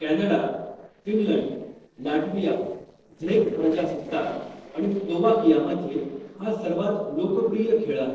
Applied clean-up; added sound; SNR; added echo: neural separator model SepFormer DNS4.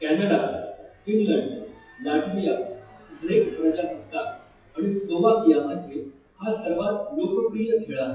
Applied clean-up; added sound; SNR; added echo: classical method WPE with log-MMSE.